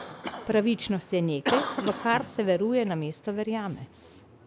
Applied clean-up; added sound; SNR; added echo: none; Cough; 8 dB; none.